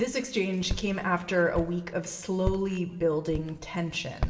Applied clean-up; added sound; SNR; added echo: none; Walk, footsteps; 8 dB; reverberation time 0.9 s.